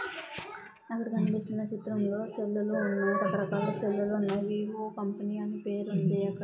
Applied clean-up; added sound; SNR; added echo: none; none; none; reverberation time 0.6 s.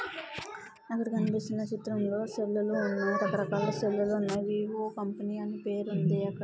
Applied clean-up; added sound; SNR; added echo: none; none; none; none.